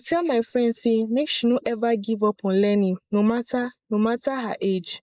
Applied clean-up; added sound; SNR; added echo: neural mask model Resemble Enhance denoiser.